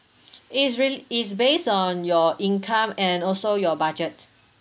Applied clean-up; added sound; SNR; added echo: none; none; none; none.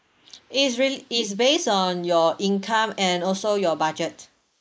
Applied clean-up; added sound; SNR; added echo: neural mask model Resemble Enhance denoiser.